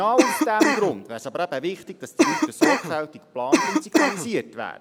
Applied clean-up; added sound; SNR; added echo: none; Cough; -5 dB; none.